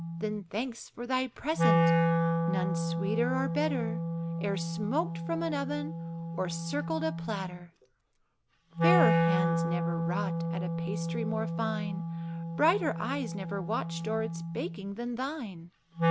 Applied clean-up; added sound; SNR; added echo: none; Wind instrument, woodwind instrument; -3 dB; none.